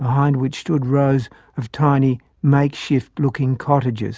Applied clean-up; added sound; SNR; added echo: none; none; none; none.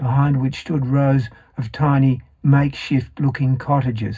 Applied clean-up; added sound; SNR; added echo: none; none; none; reverberation time 0.4 s.